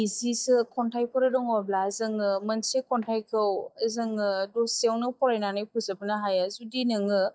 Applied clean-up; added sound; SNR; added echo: neural mask model DeepFilterNet 3.